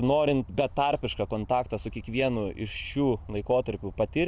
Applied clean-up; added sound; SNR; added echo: none; none; none; none.